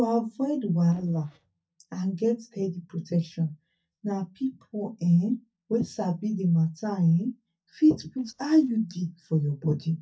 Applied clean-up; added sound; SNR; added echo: neural mask model DeepFilterNet 3.